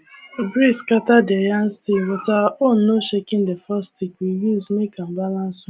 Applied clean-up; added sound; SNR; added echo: none; none; none; none.